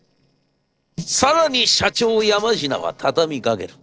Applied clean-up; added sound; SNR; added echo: neural separator model SepFormer DNS4.